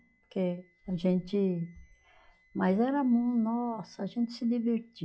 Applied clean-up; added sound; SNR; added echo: classical method log-MMSE.